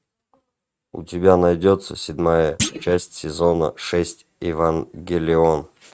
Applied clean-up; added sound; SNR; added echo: neural mask model RNNoise.